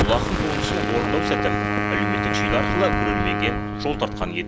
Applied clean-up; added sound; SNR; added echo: none; Wind instrument, woodwind instrument + Explosion; -3 dB; none.